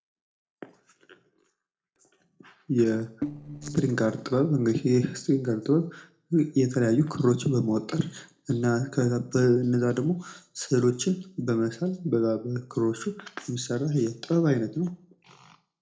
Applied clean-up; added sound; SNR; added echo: neural separator model SepFormer DNS4.